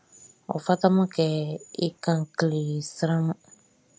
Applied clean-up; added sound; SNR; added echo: none; none; none; none.